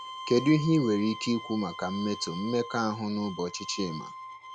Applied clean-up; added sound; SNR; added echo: none; Bowed string instrument; 13 dB; none.